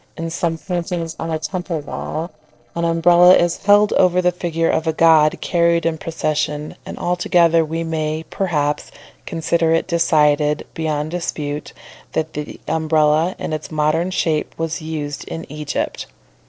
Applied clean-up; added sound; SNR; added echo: neural separator model SepFormer DNS4.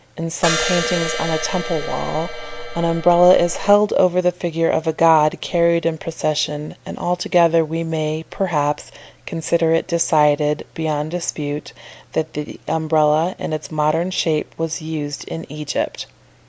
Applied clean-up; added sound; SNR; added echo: none; Crash cymbal; 5 dB; none.